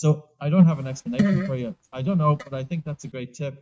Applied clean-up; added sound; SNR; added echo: neural mask model RNNoise.